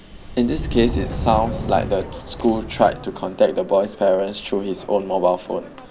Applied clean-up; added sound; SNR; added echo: none; Subway, metro, underground; 9 dB; none.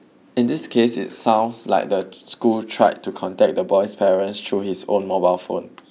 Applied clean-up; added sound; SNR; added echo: none; none; none; none.